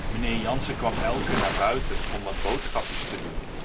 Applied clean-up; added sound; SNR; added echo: none; Waves, surf; -2 dB; none.